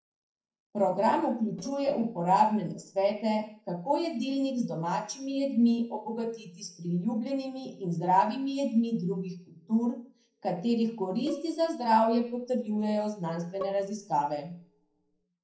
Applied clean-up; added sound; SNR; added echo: neural separator model SepFormer DNS4.